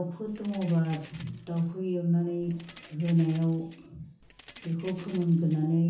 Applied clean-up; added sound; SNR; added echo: none; Keys jangling; 14 dB; reverberation time 0.7 s.